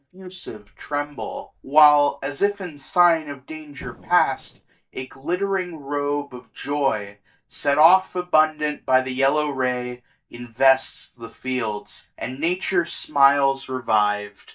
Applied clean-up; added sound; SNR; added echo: neural mask model DeepFilterNet 3.